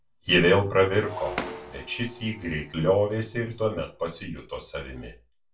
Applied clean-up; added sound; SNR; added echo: none; Shatter; 14 dB; reverberation time 0.2 s.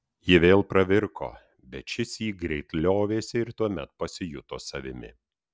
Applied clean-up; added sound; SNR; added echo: none; none; none; none.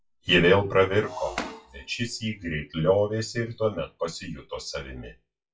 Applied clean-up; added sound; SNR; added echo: classical method WPE with log-MMSE.